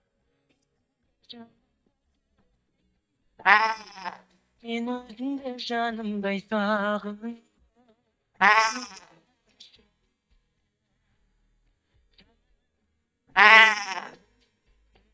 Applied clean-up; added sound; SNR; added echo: neural mask model DeepFilterNet 3.